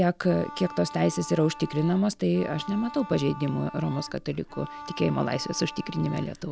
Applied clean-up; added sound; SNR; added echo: none; Bowed string instrument; 15 dB; none.